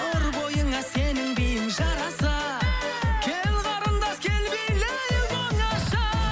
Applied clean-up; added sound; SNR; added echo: none; none; none; none.